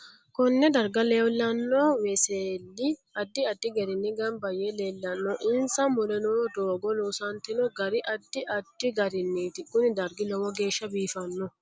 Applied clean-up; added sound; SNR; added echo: none; none; none; none.